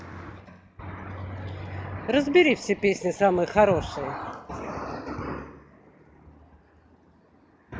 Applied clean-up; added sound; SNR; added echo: none; none; none; none.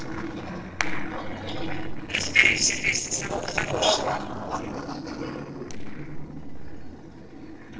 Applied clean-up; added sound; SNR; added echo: neural separator model SepFormer DNS4.